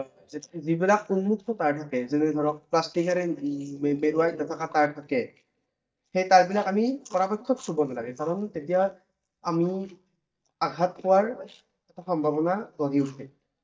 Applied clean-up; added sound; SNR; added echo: neural mask model DeepFilterNet 3.